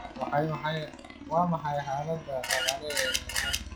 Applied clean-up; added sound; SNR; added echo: classical method log-MMSE.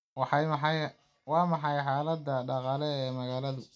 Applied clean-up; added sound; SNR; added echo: none; none; none; none.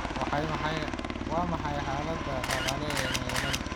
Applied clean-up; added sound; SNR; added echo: none; Camera + Aircraft; -2 dB; none.